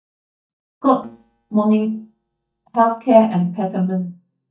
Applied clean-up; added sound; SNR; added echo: neural mask model DeepFilterNet 3.